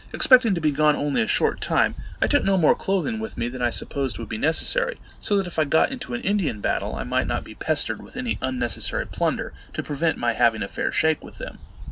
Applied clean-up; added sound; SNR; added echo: none; Bird; 12 dB; none.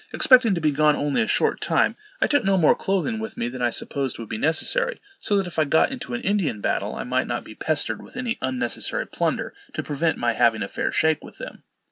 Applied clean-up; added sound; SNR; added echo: none; none; none; none.